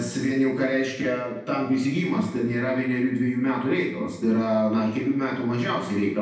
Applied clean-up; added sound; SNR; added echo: none; none; none; reverberation time 0.9 s.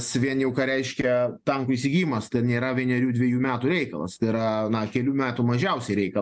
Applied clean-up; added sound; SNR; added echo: none; none; none; none.